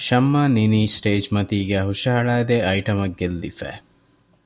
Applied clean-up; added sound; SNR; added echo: none; none; none; none.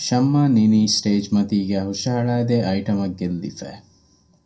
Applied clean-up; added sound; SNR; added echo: none; none; none; reverberation time 0.2 s.